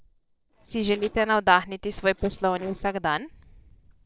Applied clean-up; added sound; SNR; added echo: neural separator model SepFormer DNS4.